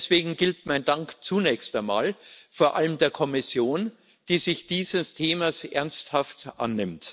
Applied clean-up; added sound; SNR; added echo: none; none; none; none.